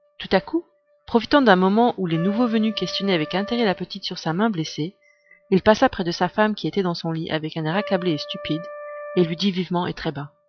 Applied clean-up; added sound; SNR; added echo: classical method log-MMSE.